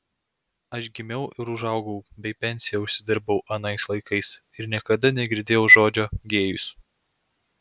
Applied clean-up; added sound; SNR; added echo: none; none; none; none.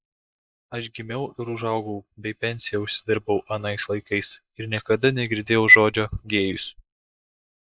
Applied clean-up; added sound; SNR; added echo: neural mask model Resemble Enhance denoiser.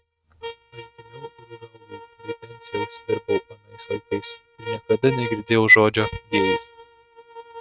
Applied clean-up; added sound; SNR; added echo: neural mask model RNNoise.